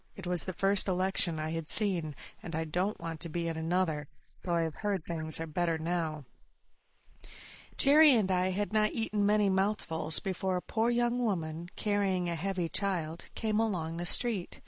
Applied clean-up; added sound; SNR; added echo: neural mask model Resemble Enhance denoiser.